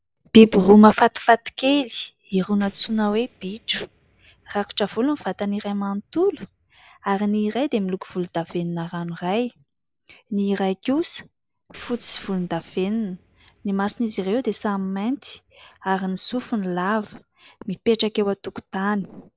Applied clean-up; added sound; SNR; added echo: neural separator model SepFormer DNS4.